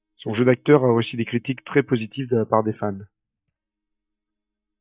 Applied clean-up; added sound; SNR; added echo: neural mask model DeepFilterNet 3.